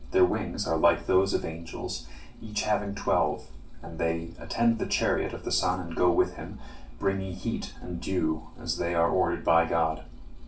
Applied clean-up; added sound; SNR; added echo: none; none; none; reverberation time 0.3 s.